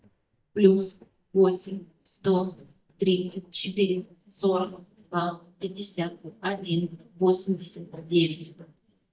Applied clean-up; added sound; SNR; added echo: neural mask model DeepFilterNet 3.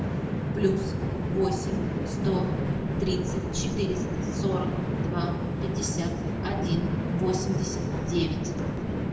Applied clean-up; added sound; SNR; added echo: none; Train; -3 dB; reverberation time 0.7 s.